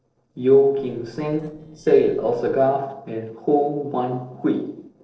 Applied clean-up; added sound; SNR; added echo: neural separator model SepFormer DNS4.